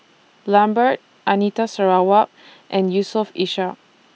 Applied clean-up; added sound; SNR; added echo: none; none; none; none.